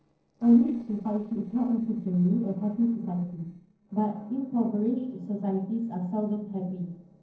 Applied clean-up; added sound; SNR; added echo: neural separator model SepFormer DNS4.